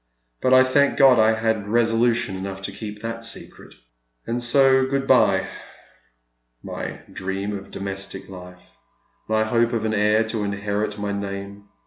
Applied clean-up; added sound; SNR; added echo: none; none; none; none.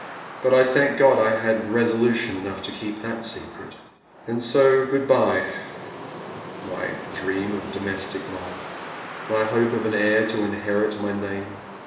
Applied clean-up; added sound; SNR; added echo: none; Wind; 14 dB; reverberation time 1.0 s.